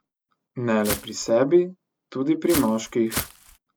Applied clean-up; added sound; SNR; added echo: none; Walk, footsteps; 8 dB; none.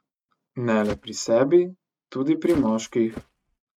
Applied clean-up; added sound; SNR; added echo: neural mask model RNNoise.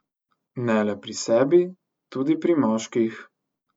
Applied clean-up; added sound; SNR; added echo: none; none; none; none.